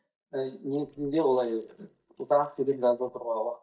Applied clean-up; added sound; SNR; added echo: neural mask model DeepFilterNet 3.